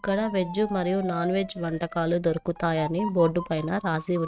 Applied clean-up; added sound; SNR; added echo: neural mask model RNNoise.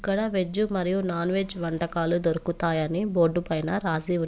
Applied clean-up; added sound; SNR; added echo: none; none; none; none.